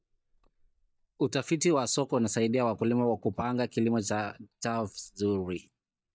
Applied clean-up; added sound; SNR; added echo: neural mask model DeepFilterNet 3.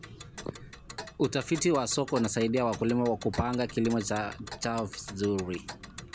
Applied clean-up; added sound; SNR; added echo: none; Tick; 15 dB; none.